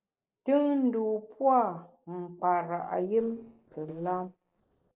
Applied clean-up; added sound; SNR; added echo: neural separator model SepFormer DNS4.